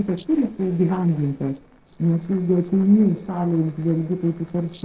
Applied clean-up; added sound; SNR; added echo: neural separator model SepFormer DNS4.